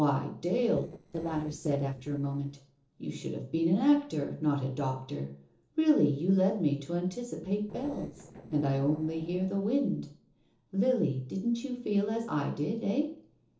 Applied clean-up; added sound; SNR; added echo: neural separator model SepFormer DNS4.